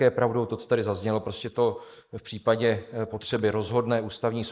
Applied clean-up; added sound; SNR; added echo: neural mask model Resemble Enhance denoiser.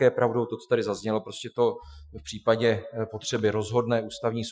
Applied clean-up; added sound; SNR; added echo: classical method Wiener filter.